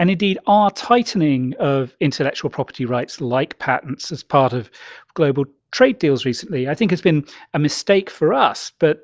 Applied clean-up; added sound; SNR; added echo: none; none; none; none.